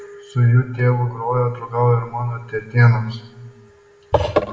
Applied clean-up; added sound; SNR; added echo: none; none; none; reverberation time 0.7 s.